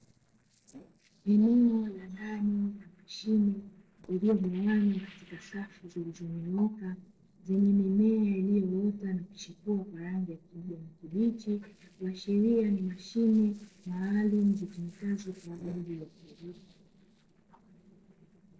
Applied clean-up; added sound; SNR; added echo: neural separator model SepFormer DNS4.